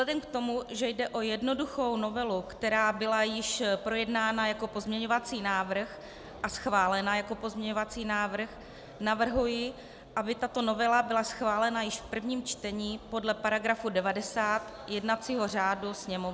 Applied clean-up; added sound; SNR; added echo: none; none; none; none.